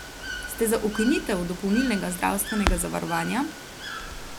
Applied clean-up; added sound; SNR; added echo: none; Crackle + Water / Bird; 6 dB; none.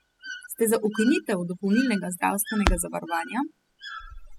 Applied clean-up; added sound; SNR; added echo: classical method spectral subtraction.